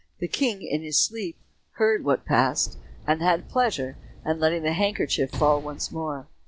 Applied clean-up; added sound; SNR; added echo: none; Sliding door / Slam; 16 dB; none.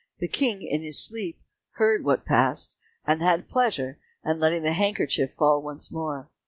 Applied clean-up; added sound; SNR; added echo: none; none; none; none.